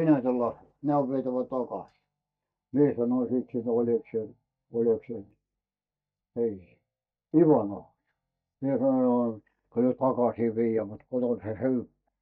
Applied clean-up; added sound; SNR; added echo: neural mask model DeepFilterNet 3.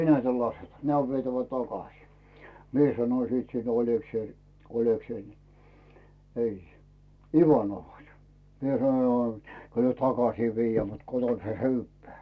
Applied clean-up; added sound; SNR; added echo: none; none; none; none.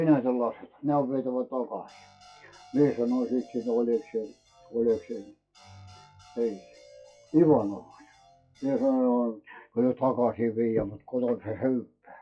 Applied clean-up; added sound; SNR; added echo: classical method log-MMSE.